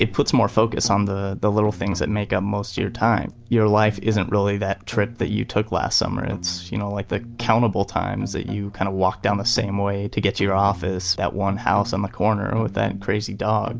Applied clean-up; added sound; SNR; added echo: none; none; none; none.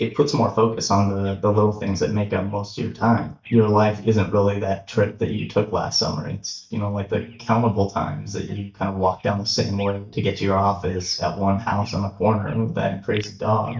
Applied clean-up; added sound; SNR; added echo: neural mask model DeepFilterNet 3.